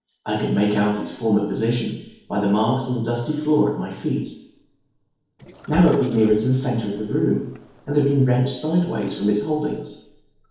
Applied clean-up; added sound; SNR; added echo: neural separator model SepFormer DNS4.